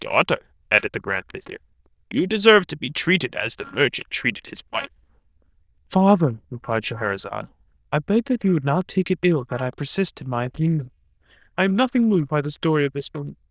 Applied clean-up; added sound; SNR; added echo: neural diffusion model UNIVERSE++.